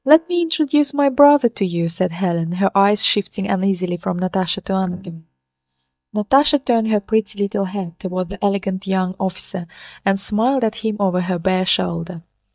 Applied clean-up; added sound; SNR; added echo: neural mask model DeepFilterNet 3.